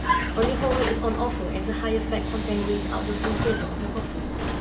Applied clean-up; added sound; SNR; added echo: none; Vehicle; -2 dB; reverberation time 1.9 s.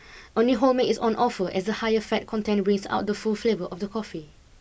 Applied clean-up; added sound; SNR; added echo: none; none; none; none.